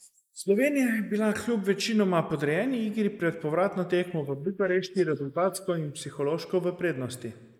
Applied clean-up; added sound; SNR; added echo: neural mask model Resemble Enhance denoiser.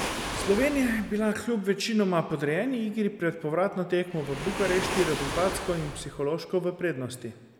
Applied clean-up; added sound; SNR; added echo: none; Waves, surf; 9 dB; none.